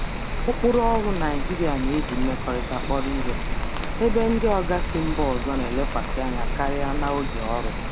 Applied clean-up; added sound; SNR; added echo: none; Rain; -1 dB; none.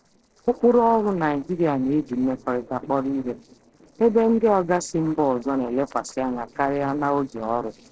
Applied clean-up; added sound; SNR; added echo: neural separator model SepFormer DNS4.